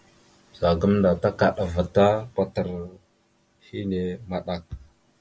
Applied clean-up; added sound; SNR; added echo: none; none; none; none.